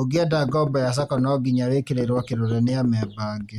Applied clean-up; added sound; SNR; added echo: none; Knock / Wood; 15 dB; none.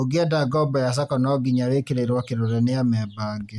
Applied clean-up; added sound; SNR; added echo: none; none; none; none.